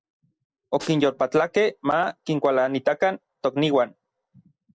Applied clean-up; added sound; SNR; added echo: neural separator model SepFormer DNS4.